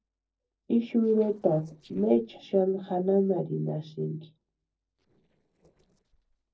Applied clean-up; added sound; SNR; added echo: neural separator model SepFormer DNS4.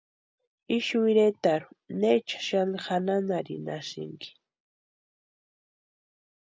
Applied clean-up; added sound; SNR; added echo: none; none; none; none.